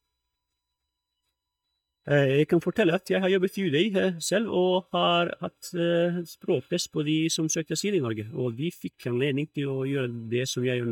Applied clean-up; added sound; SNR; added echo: neural mask model DeepFilterNet 3.